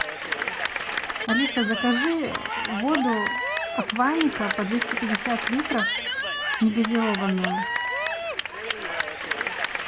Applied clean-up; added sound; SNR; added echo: none; Cheering / Clapping; 1 dB; none.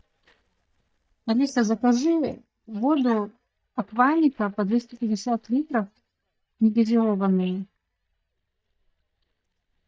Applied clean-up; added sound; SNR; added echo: neural mask model DeepFilterNet 3.